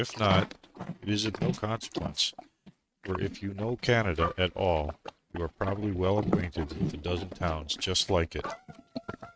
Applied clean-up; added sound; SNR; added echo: neural mask model RNNoise.